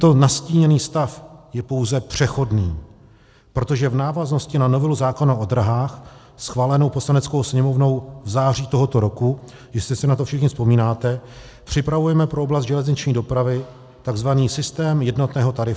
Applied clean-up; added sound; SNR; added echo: none; none; none; none.